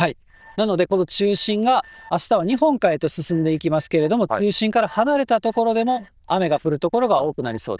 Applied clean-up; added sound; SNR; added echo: neural diffusion model UNIVERSE++.